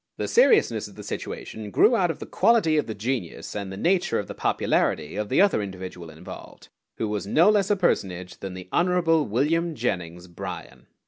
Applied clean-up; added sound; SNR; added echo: none; none; none; none.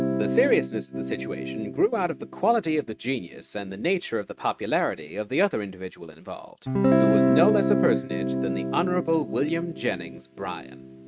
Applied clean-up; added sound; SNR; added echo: neural mask model RNNoise.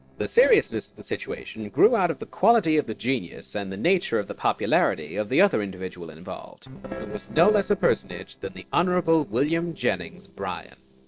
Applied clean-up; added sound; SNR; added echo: neural separator model SepFormer DNS4.